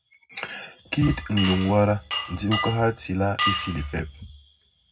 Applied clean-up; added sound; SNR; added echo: none; Glass; 6 dB; reverberation time 0.3 s.